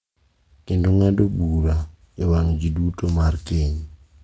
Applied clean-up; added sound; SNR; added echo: none; none; none; none.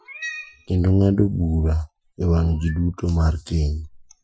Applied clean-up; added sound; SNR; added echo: classical method Wiener filter.